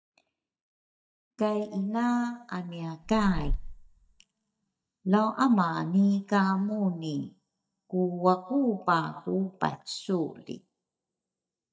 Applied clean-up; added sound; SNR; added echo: neural mask model DeepFilterNet 3.